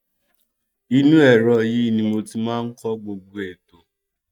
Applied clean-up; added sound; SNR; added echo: neural mask model DeepFilterNet 3.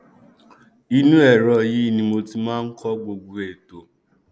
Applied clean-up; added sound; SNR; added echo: none; none; none; none.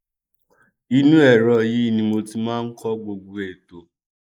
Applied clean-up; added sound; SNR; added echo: neural mask model Resemble Enhance denoiser.